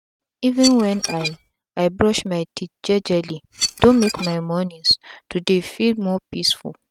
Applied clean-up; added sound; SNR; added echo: neural mask model RNNoise.